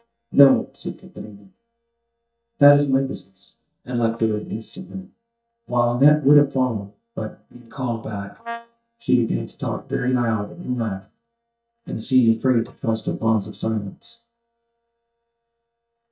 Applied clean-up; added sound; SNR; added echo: neural mask model DeepFilterNet 3.